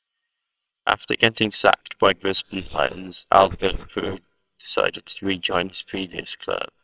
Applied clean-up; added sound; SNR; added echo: neural separator model SepFormer WHAMR!.